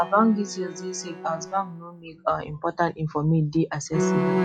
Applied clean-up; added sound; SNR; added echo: classical method log-MMSE.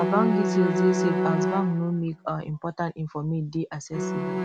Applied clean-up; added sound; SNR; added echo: none; Bowed string instrument; 0 dB; none.